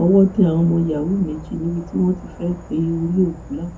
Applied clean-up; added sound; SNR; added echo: none; Insect / Frog; 18 dB; reverberation time 0.4 s.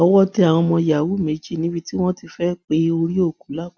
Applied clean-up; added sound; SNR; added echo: none; none; none; none.